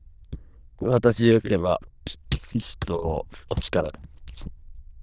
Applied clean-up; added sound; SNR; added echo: neural diffusion model UNIVERSE++.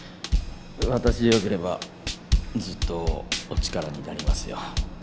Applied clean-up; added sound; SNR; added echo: none; Drum kit; -1 dB; none.